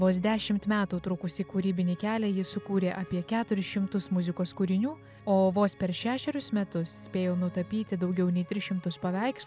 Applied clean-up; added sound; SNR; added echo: none; Bell; 16 dB; none.